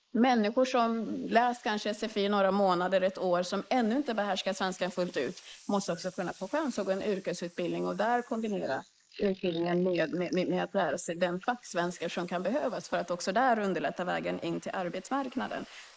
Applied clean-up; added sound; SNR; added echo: neural mask model Resemble Enhance denoiser.